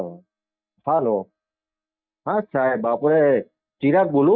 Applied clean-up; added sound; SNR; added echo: neural mask model DeepFilterNet 3.